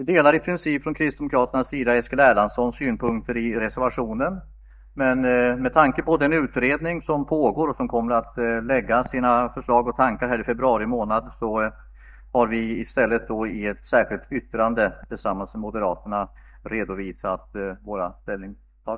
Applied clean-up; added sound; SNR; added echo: neural mask model DeepFilterNet 3.